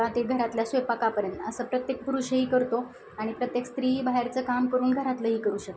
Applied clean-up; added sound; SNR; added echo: none; none; none; none.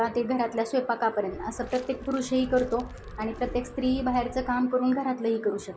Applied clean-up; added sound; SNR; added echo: none; Walk, footsteps; 15 dB; none.